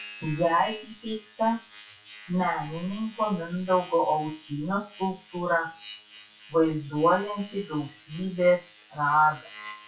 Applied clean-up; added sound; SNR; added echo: classical method WPE with log-MMSE.